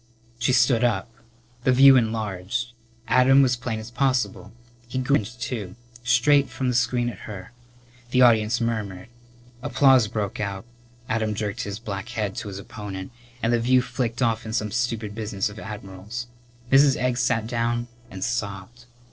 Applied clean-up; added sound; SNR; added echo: neural separator model SepFormer DNS4.